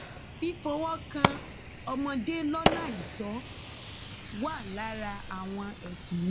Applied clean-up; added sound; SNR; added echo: none; Fire; 0 dB; none.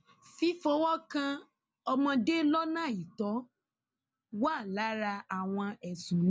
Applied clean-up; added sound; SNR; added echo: none; none; none; none.